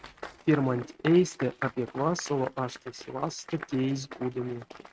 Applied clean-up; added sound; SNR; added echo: neural mask model RNNoise.